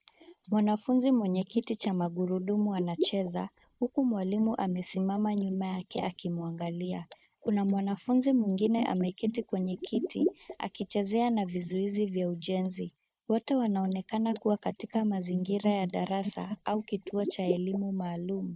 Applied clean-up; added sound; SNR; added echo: neural mask model Resemble Enhance denoiser.